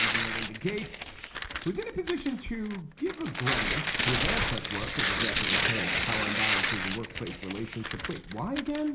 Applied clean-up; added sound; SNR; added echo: none; Tearing; -3 dB; reverberation time 0.4 s.